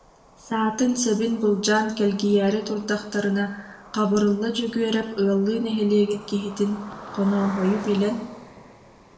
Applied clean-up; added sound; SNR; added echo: none; Cricket; 18 dB; reverberation time 0.7 s.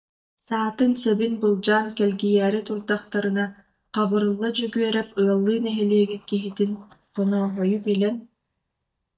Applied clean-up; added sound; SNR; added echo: neural mask model DeepFilterNet 3.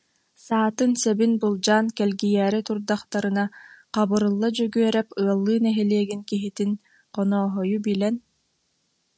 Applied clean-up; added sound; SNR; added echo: none; none; none; none.